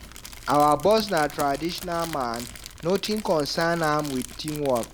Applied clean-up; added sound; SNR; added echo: none; Crumpling, crinkling; 15 dB; none.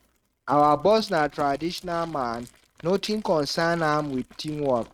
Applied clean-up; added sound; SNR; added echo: neural mask model RNNoise.